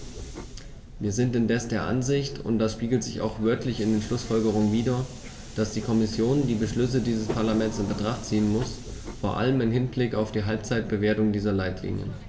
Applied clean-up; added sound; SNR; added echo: none; Subway, metro, underground; 14 dB; reverberation time 2.1 s.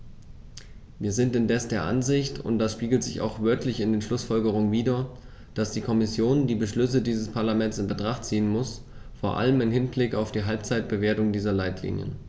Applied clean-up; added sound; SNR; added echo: none; none; none; none.